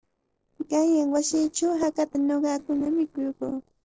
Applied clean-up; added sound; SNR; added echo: neural separator model SepFormer DNS4.